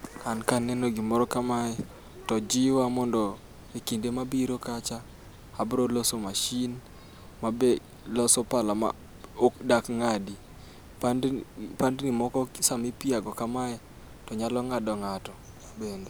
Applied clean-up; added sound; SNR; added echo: none; Water; 19 dB; none.